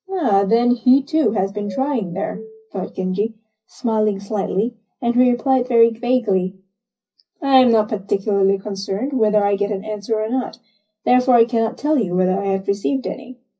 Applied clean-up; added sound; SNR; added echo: classical method WPE with log-MMSE.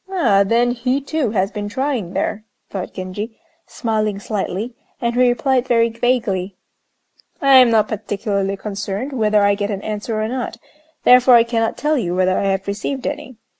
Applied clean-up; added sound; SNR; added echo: none; none; none; none.